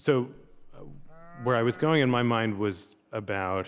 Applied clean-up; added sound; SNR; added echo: none; Livestock, farm animals, working animals; 19 dB; none.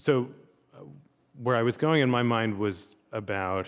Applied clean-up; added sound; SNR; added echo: none; none; none; none.